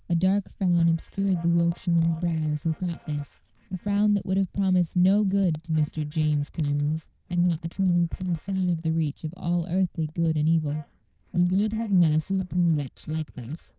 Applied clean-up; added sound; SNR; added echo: neural diffusion model UNIVERSE++.